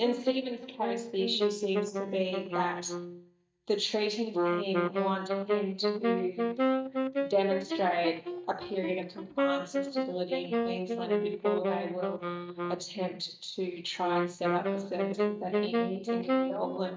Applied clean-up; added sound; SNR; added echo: neural mask model DeepFilterNet 3.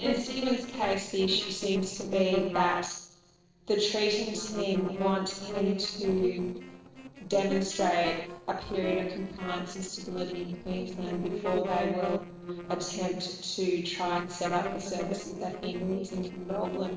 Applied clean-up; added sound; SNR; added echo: neural separator model SepFormer DNS4.